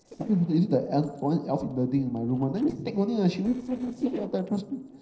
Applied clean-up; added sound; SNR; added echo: neural separator model SepFormer DNS4.